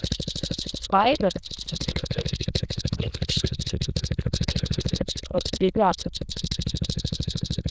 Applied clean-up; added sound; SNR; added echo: neural diffusion model UNIVERSE++.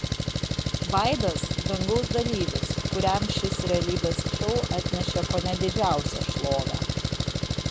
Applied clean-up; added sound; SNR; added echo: none; Engine; -2 dB; none.